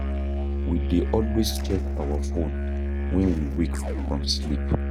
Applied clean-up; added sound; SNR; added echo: neural mask model RNNoise.